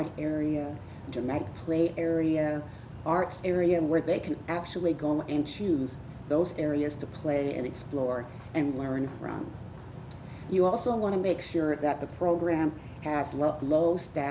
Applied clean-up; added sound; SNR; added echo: none; none; none; none.